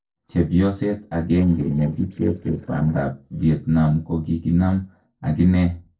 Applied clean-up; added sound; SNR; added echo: neural separator model SepFormer DNS4.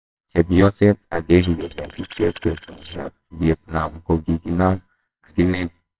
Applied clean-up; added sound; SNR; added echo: neural separator model SepFormer WHAMR!.